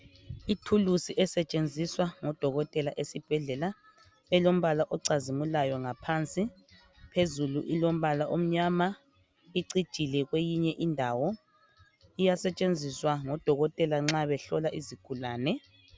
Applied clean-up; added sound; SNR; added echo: none; none; none; none.